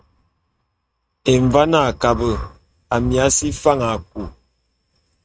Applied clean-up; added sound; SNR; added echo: neural mask model RNNoise.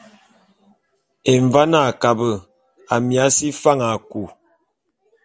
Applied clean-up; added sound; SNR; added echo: none; none; none; none.